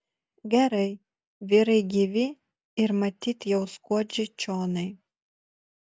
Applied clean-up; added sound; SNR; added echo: none; none; none; none.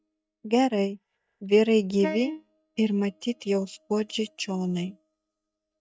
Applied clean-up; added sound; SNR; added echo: neural mask model DeepFilterNet 3.